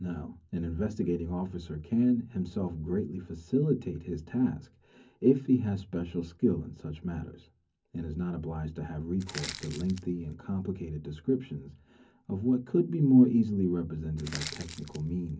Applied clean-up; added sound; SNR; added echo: none; Crushing; 13 dB; reverberation time 0.3 s.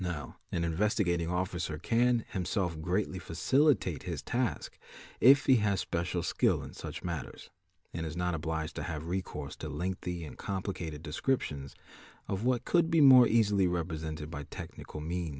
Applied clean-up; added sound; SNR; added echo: none; none; none; none.